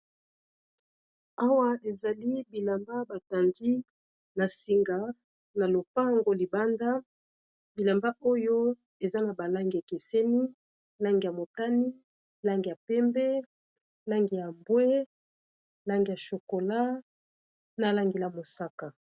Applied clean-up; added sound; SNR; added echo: none; none; none; none.